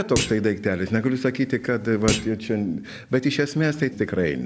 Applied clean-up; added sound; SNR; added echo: none; Thump, thud; 9 dB; none.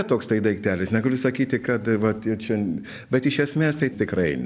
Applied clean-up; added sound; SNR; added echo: none; none; none; none.